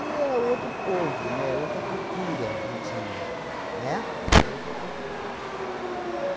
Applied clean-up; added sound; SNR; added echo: none; Chatter / Subway, metro, underground; 2 dB; none.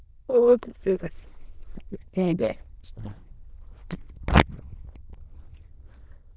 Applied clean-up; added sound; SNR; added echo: neural diffusion model UNIVERSE++.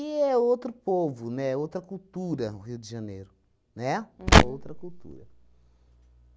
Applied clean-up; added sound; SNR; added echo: none; none; none; none.